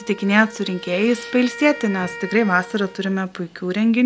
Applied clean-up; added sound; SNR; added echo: none; Wind instrument, woodwind instrument; 17 dB; none.